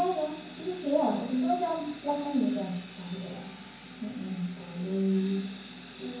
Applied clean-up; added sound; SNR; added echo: none; Sawing; 18 dB; reverberation time 0.9 s.